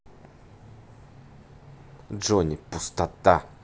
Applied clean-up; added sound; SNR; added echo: none; none; none; none.